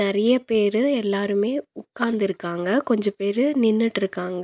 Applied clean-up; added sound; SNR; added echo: neural mask model DeepFilterNet 3.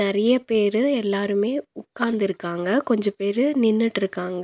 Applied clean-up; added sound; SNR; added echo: neural mask model Resemble Enhance denoiser.